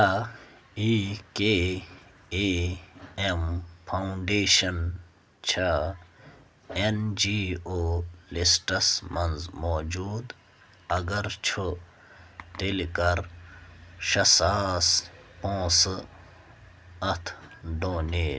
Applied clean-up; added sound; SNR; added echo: none; none; none; none.